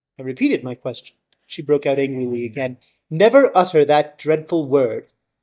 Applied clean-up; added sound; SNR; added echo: neural mask model DeepFilterNet 3.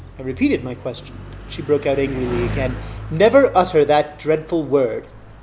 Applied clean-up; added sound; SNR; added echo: none; Bicycle; 12 dB; none.